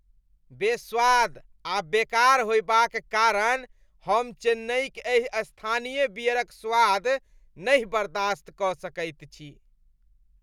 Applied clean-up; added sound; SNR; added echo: none; none; none; none.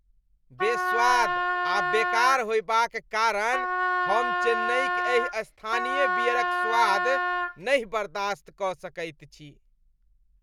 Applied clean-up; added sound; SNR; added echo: none; Wind instrument, woodwind instrument; -1 dB; none.